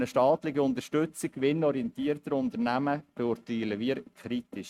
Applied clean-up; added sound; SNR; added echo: neural mask model RNNoise.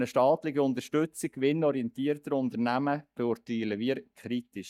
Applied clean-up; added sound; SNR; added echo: neural mask model DeepFilterNet 3.